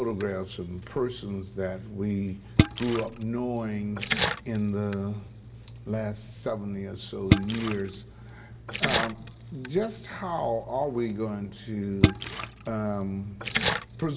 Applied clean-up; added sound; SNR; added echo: none; Splash, splatter; 1 dB; reverberation time 1.4 s.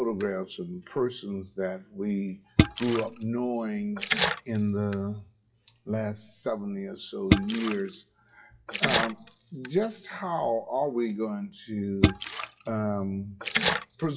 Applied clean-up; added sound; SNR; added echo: classical method WPE with log-MMSE.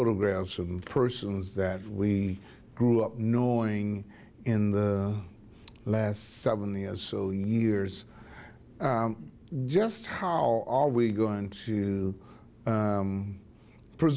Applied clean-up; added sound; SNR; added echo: none; none; none; none.